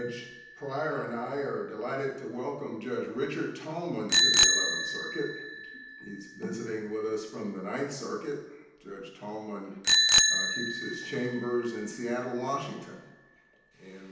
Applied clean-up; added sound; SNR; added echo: none; Bicycle bell; -3 dB; reverberation time 0.9 s.